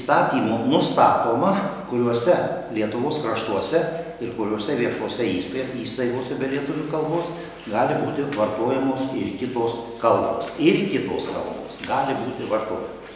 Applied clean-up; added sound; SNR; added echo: none; none; none; none.